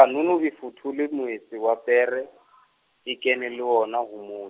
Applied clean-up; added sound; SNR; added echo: none; none; none; none.